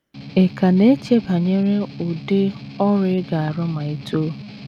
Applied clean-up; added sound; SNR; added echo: none; Strum; 16 dB; none.